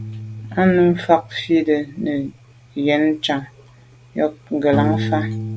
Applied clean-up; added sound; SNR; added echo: none; Piano; 9 dB; none.